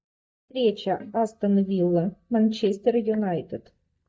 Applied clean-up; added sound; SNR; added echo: neural mask model DeepFilterNet 3.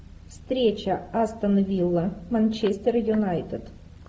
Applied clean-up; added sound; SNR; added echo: none; none; none; none.